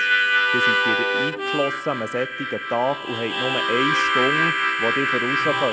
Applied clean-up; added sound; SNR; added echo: none; Harmonica; -5 dB; none.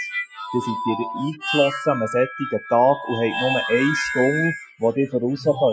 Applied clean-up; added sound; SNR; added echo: classical method Wiener filter.